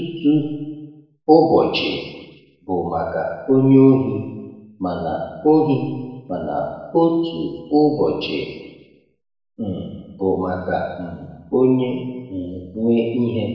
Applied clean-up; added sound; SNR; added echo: none; none; none; reverberation time 1.1 s.